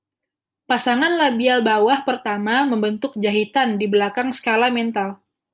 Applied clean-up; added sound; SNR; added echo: none; none; none; none.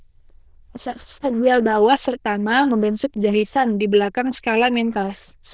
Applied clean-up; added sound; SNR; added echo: neural diffusion model UNIVERSE++.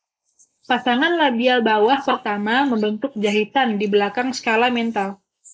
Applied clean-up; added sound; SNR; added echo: neural mask model Resemble Enhance denoiser.